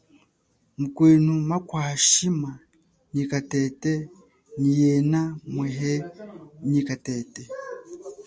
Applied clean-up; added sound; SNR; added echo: none; none; none; none.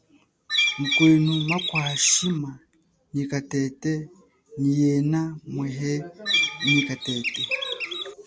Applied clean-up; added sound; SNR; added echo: none; Bird; 1 dB; none.